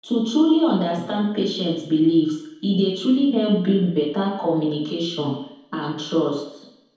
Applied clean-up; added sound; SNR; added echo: none; none; none; reverberation time 2.0 s.